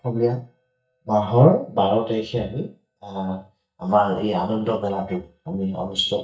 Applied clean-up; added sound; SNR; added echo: neural mask model DeepFilterNet 3.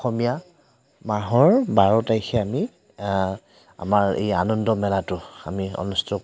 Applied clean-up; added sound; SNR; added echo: none; none; none; none.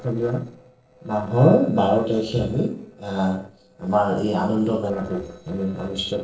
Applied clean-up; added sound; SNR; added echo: neural separator model SepFormer DNS4.